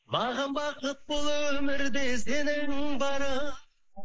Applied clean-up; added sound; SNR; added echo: neural mask model Resemble Enhance denoiser.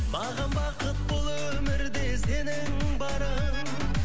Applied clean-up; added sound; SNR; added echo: none; Bicycle; 1 dB; none.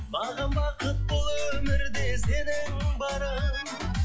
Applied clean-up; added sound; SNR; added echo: classical method log-MMSE.